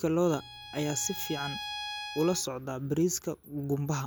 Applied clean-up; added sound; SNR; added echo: none; Bowed string instrument; 10 dB; none.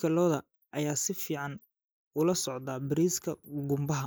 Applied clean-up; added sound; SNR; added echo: neural mask model Resemble Enhance denoiser.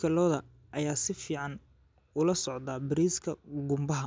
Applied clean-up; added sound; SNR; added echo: none; none; none; none.